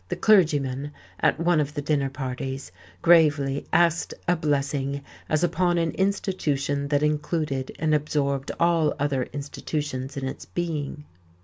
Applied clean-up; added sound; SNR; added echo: none; none; none; none.